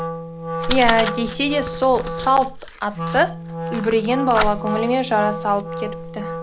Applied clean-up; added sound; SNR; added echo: none; Fire + Wind instrument, woodwind instrument; 5 dB; none.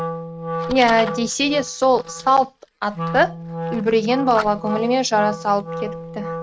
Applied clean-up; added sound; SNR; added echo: neural mask model RNNoise.